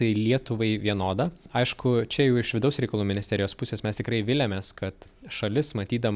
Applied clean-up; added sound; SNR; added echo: none; none; none; none.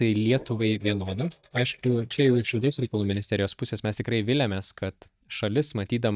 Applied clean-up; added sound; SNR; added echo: neural mask model DeepFilterNet 3.